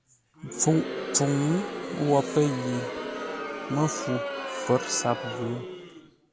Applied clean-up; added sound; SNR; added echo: none; Crowd; 6 dB; none.